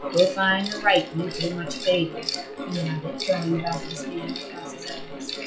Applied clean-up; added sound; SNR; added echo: classical method log-MMSE.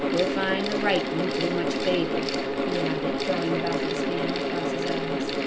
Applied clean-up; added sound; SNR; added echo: none; Mechanical fan; -3 dB; none.